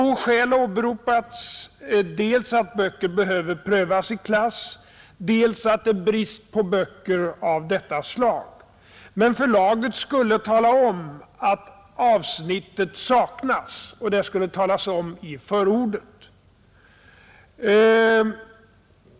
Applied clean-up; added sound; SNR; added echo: none; none; none; none.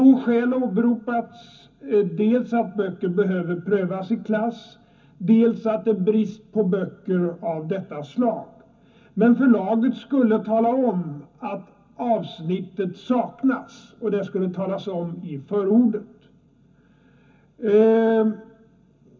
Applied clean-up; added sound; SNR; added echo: none; none; none; reverberation time 0.3 s.